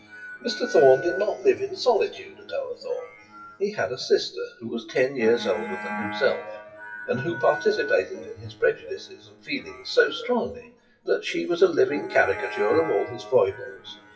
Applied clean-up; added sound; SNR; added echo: classical method WPE with log-MMSE.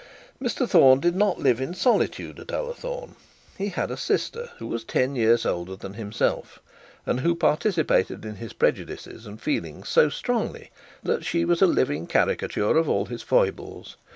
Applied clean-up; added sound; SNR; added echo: none; none; none; none.